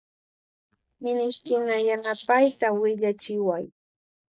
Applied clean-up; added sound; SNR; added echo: neural mask model DeepFilterNet 3.